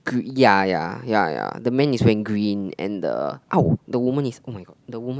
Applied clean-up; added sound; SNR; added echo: none; none; none; none.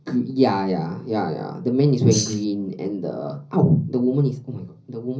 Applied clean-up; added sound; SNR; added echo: none; Tambourine; 6 dB; reverberation time 0.5 s.